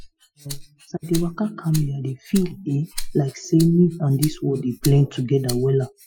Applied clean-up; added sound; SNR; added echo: classical method Wiener filter.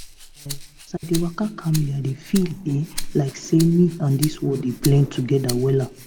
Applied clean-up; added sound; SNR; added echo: none; Rattle (instrument); 11 dB; none.